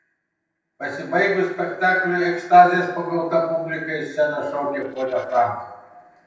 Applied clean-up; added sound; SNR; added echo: neural separator model SepFormer DNS4.